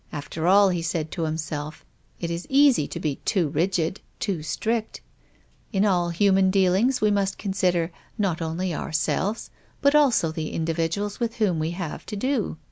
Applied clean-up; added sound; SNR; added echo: none; none; none; none.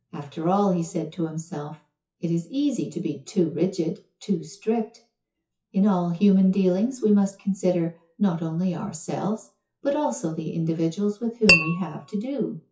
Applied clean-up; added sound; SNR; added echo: classical method WPE with log-MMSE.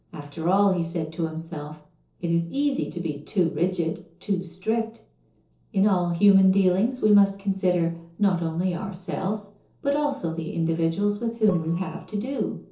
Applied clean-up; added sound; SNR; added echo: neural separator model SepFormer DNS4.